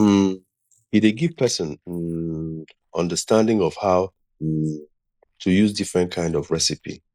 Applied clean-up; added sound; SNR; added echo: neural mask model Resemble Enhance denoiser.